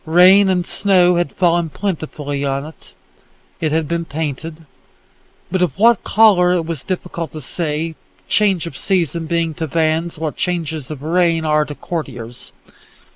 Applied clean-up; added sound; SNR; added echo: none; none; none; none.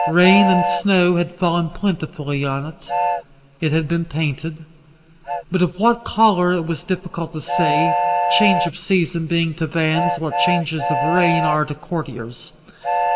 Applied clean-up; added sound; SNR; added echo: none; Train; 4 dB; reverberation time 2.1 s.